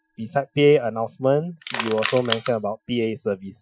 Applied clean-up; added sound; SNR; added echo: classical method Wiener filter.